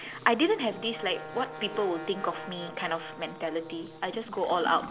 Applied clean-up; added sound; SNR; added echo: none; Brass instrument + Toilet flush / Gurgling; 13 dB; none.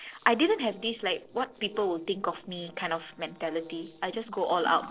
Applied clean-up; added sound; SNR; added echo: neural separator model SepFormer DNS4.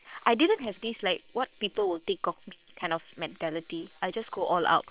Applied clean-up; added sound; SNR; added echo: neural separator model SepFormer WHAM!.